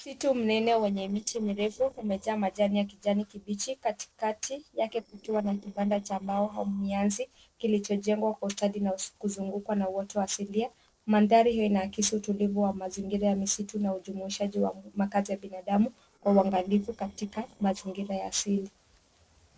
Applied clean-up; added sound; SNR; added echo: neural separator model SepFormer DNS4.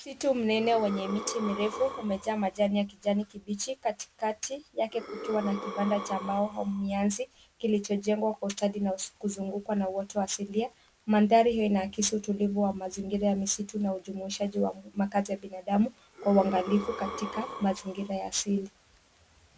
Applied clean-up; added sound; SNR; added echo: none; Breathing; 11 dB; none.